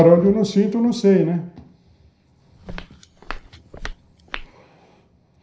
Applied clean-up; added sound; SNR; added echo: none; Walk, footsteps; 14 dB; reverberation time 0.5 s.